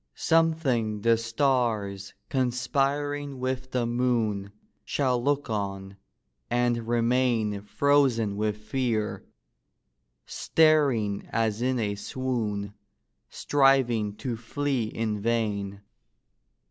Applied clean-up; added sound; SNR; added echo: none; none; none; none.